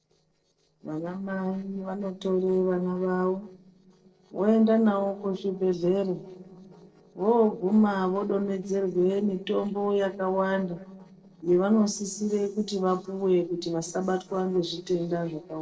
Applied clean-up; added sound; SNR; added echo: neural separator model SepFormer DNS4.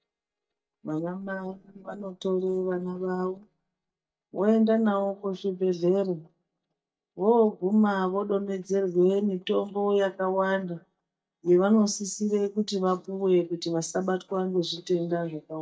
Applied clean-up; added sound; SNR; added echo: neural mask model DeepFilterNet 3.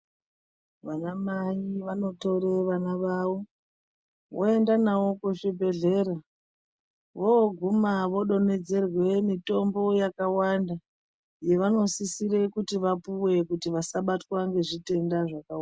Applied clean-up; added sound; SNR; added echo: none; none; none; none.